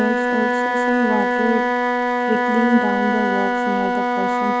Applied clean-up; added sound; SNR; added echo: none; Wind instrument, woodwind instrument; -4 dB; none.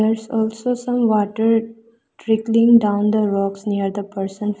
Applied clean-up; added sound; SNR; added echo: none; none; none; none.